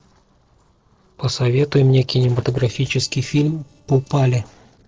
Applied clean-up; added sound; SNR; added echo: neural separator model SepFormer DNS4.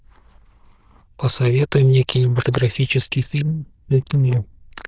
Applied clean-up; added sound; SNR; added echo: neural diffusion model UNIVERSE++.